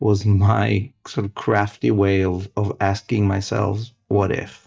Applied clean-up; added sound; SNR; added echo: neural mask model DeepFilterNet 3.